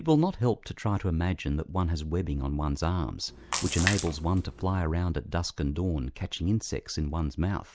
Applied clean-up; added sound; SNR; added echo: none; Splash, splatter; 7 dB; none.